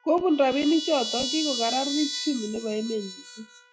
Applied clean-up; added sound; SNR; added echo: classical method log-MMSE.